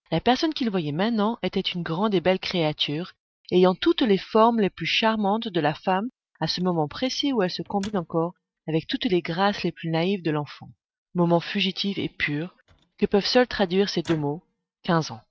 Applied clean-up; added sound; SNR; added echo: neural mask model RNNoise.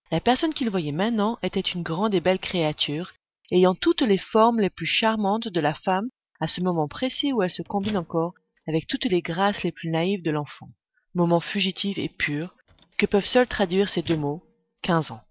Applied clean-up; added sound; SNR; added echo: neural separator model SepFormer DNS4.